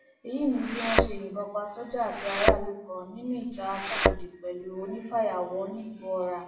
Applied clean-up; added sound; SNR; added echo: none; Thump, thud; -4 dB; reverberation time 0.7 s.